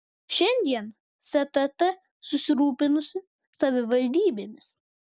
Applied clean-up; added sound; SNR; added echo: none; none; none; none.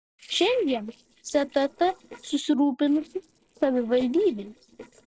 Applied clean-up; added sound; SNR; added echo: neural separator model SepFormer DNS4.